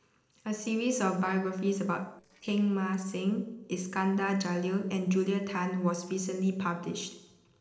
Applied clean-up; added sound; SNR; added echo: neural separator model SepFormer DNS4.